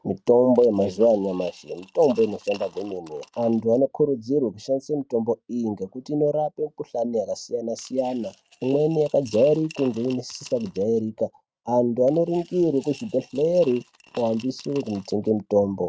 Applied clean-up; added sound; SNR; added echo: neural mask model RNNoise.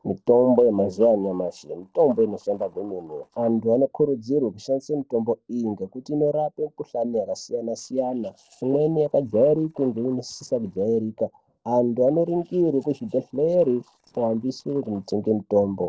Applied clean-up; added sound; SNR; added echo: neural separator model SepFormer DNS4.